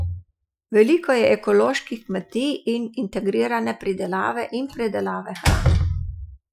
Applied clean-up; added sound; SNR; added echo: classical method Wiener filter.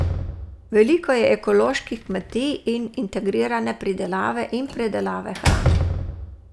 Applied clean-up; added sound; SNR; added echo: none; Slam; 5 dB; none.